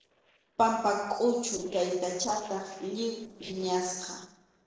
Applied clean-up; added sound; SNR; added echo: neural separator model SepFormer DNS4.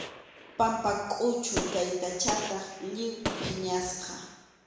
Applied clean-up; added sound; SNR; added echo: none; Gunshot, gunfire; 8 dB; reverberation time 1.0 s.